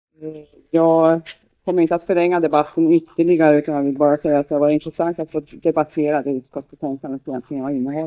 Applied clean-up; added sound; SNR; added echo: neural mask model DeepFilterNet 3.